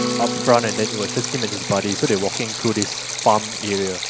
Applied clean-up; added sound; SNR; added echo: none; Stream + Acoustic guitar; 4 dB; none.